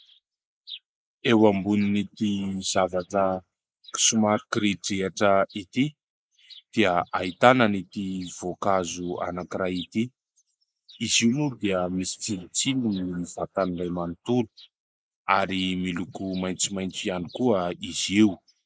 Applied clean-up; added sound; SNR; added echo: neural mask model Resemble Enhance denoiser.